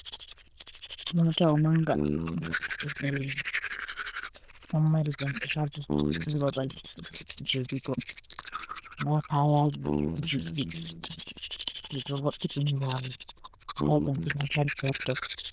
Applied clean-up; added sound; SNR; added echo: neural diffusion model UNIVERSE++.